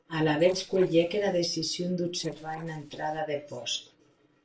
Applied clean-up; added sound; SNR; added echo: neural separator model SepFormer DNS4.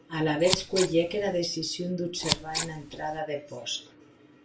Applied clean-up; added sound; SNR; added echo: none; Scissors; 3 dB; reverberation time 0.3 s.